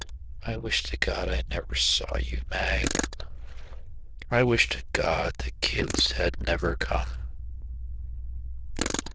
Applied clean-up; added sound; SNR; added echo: neural diffusion model UNIVERSE++.